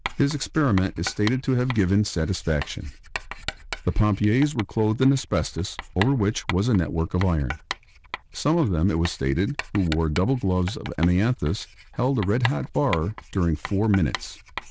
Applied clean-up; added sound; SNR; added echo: neural diffusion model UNIVERSE++.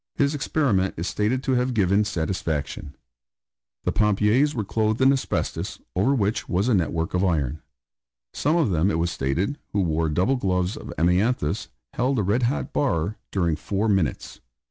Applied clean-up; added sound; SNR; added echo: none; none; none; none.